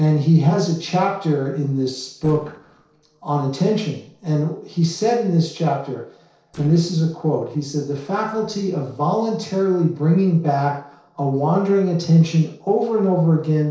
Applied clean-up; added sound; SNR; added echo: neural separator model SepFormer DNS4.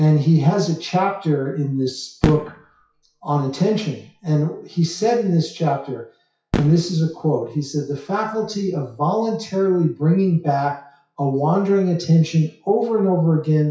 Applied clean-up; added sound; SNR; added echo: classical method WPE with log-MMSE.